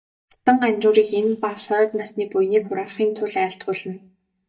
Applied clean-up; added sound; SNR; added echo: neural mask model DeepFilterNet 3.